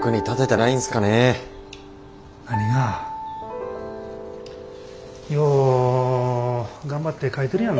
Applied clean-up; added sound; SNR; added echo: none; none; none; none.